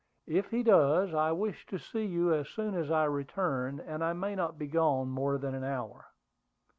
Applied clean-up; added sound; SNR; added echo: none; none; none; none.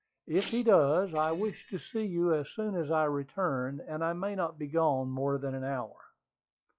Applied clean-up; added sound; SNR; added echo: classical method log-MMSE.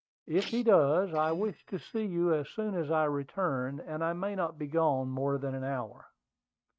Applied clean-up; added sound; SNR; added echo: neural mask model RNNoise.